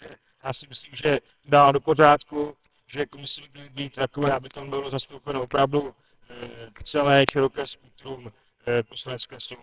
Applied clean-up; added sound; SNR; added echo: neural separator model SepFormer WHAMR!.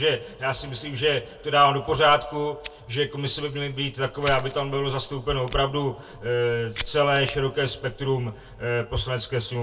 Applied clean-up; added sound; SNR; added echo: none; Fire; 17 dB; reverberation time 0.1 s.